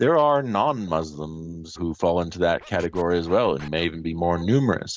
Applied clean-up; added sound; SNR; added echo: neural mask model Resemble Enhance denoiser.